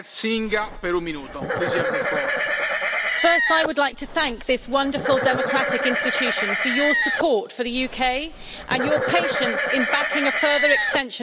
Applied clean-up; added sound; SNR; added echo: none; Livestock, farm animals, working animals; 0 dB; none.